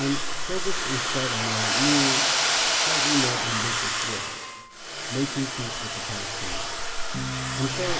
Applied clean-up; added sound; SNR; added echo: none; Domestic sounds, home sounds; -5 dB; reverberation time 2.2 s.